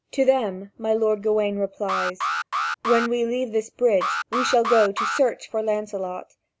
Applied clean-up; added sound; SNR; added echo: none; Alarm; 4 dB; none.